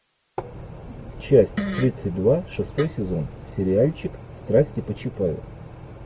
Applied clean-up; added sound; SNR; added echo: none; Fart; 11 dB; none.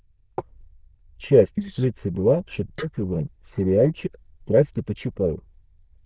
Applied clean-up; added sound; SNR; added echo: neural diffusion model UNIVERSE++.